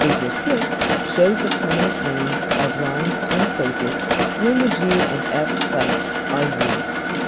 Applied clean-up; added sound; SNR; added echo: none; Mechanisms; -2 dB; none.